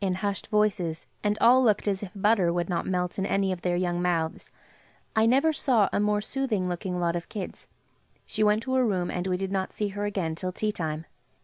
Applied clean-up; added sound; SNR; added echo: none; none; none; none.